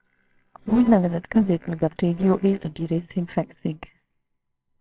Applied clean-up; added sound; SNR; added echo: neural separator model SepFormer WHAMR!.